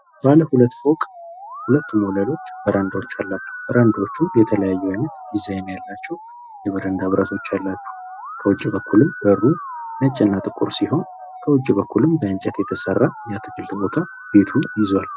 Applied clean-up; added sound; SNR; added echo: classical method Wiener filter.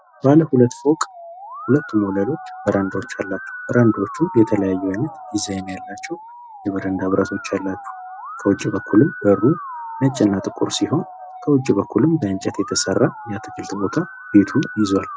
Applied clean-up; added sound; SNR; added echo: classical method log-MMSE.